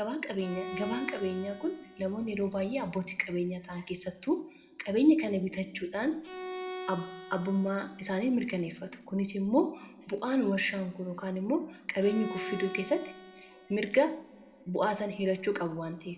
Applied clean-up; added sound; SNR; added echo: none; Bowed string instrument; 13 dB; reverberation time 1.3 s.